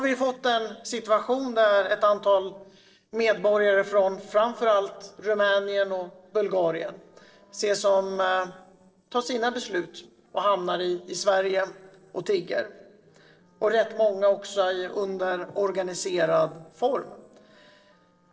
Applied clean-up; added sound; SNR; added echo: neural separator model SepFormer DNS4.